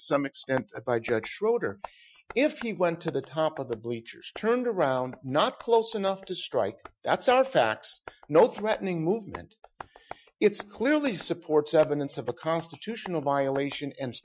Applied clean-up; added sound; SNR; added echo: classical method Wiener filter.